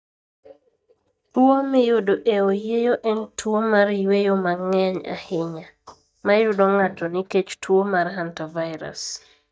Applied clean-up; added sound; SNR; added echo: neural mask model DeepFilterNet 3.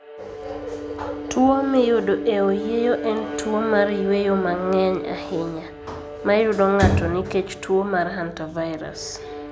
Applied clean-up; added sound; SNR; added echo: none; Bowed string instrument; 10 dB; none.